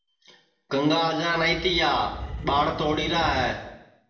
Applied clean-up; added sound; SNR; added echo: none; Animal; 11 dB; reverberation time 0.8 s.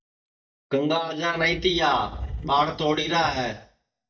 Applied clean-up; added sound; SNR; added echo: neural mask model DeepFilterNet 3.